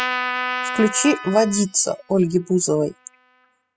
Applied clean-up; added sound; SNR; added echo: classical method spectral subtraction.